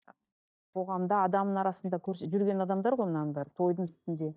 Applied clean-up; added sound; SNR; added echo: neural mask model DeepFilterNet 3.